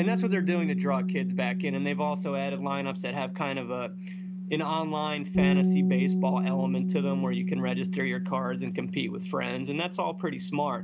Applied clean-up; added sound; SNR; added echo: none; Bass guitar; -3 dB; none.